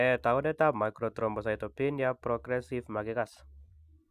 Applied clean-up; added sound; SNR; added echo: none; none; none; none.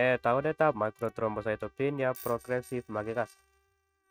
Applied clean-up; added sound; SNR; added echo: neural mask model RNNoise.